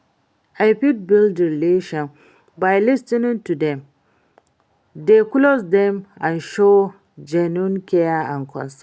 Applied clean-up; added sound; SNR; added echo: none; none; none; none.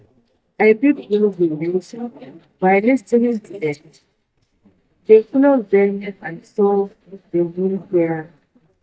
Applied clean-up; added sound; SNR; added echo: neural mask model DeepFilterNet 3.